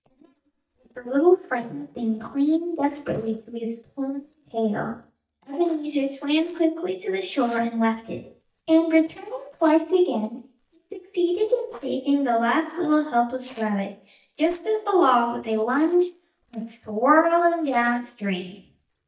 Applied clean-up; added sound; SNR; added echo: neural mask model DeepFilterNet 3.